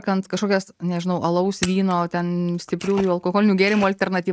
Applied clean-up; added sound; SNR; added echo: neural mask model RNNoise.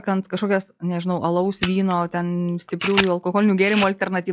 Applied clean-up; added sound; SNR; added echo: classical method log-MMSE.